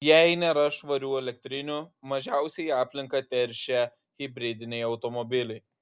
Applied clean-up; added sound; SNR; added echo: none; none; none; none.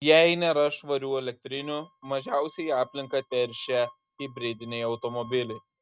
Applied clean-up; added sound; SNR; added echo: neural mask model RNNoise.